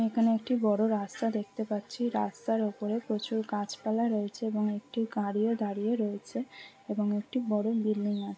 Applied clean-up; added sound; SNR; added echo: none; none; none; none.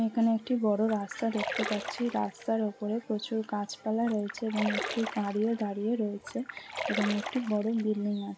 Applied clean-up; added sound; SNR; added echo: none; Splash, splatter; 8 dB; none.